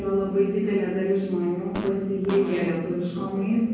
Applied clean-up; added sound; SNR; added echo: none; Fart; 15 dB; reverberation time 1.3 s.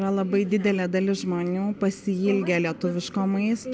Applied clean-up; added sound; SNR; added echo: none; none; none; none.